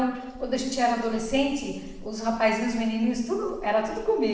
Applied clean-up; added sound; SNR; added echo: neural separator model SepFormer DNS4.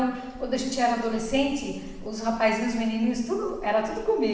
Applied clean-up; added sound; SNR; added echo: none; Bird vocalization, bird call, bird song; 17 dB; reverberation time 1.2 s.